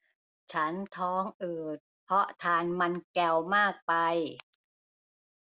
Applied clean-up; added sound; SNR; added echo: none; none; none; none.